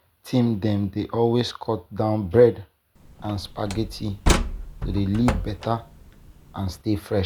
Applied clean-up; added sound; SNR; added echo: none; Slam; 4 dB; none.